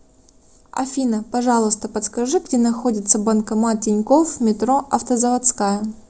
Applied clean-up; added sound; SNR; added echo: none; none; none; none.